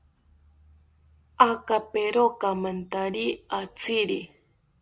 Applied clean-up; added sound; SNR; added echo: none; none; none; none.